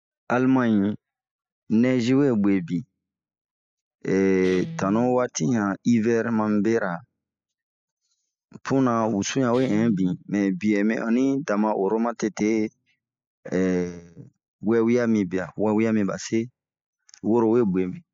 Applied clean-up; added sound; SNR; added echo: classical method spectral subtraction.